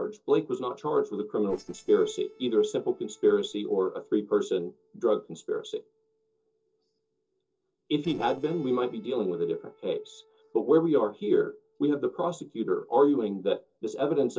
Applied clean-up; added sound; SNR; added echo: neural separator model SepFormer DNS4.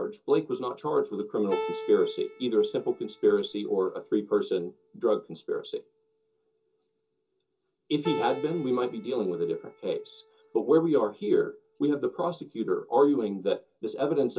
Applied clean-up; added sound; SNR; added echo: none; Keyboard (musical); 15 dB; reverberation time 0.2 s.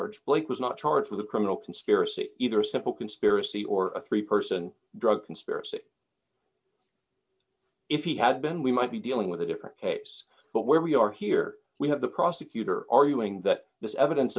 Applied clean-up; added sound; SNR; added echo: none; none; none; none.